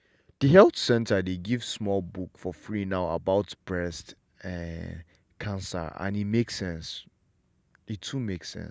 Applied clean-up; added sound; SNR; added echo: none; none; none; none.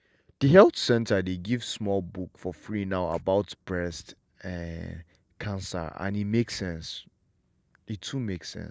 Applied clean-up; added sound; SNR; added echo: neural separator model SepFormer DNS4.